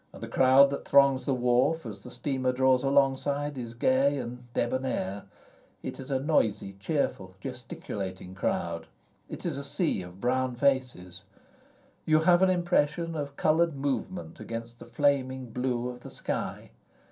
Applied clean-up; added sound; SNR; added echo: none; none; none; reverberation time 0.3 s.